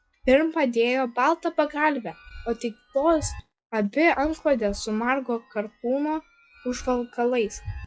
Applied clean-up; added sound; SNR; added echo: classical method log-MMSE.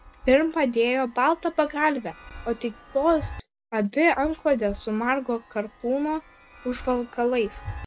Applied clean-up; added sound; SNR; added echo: none; Chime; 18 dB; none.